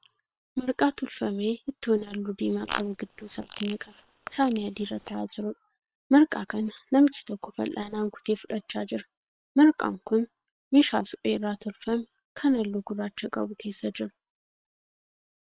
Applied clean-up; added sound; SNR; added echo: neural separator model SepFormer WHAM!.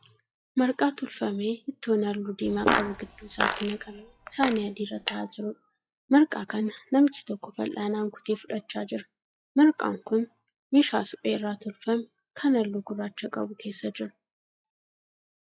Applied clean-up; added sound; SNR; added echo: classical method log-MMSE.